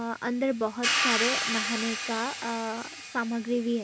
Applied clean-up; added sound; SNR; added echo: none; Hi-hat; 1 dB; none.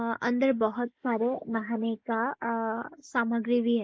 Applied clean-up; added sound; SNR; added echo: neural mask model Resemble Enhance denoiser.